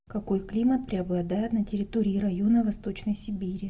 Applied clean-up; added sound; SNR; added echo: none; none; none; none.